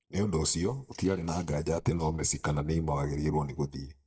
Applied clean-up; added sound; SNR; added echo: neural mask model DeepFilterNet 3.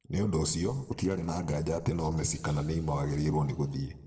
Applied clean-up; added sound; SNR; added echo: neural separator model SepFormer DNS4.